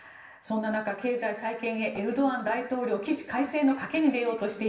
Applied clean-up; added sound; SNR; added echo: none; none; none; reverberation time 0.9 s.